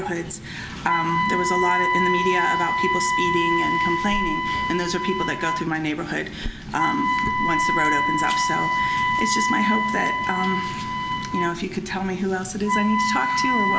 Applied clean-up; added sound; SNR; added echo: none; Wind instrument, woodwind instrument; -2 dB; reverberation time 1.9 s.